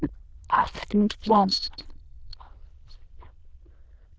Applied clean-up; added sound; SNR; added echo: neural diffusion model UNIVERSE++.